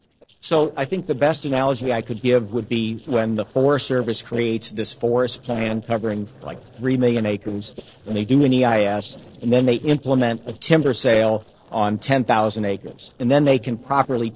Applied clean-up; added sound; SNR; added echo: neural separator model SepFormer DNS4.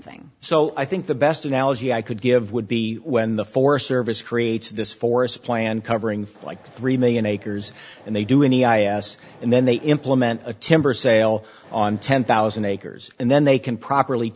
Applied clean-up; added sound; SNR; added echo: none; none; none; none.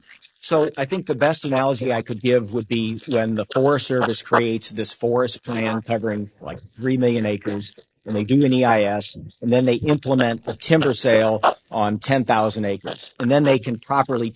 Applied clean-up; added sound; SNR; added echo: neural mask model Resemble Enhance denoiser.